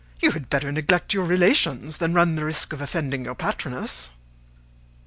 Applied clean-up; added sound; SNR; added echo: none; none; none; none.